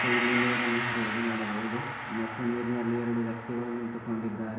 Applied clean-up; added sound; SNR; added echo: none; Gong; 2 dB; reverberation time 1.1 s.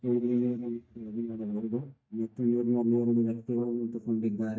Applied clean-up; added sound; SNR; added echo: neural mask model DeepFilterNet 3.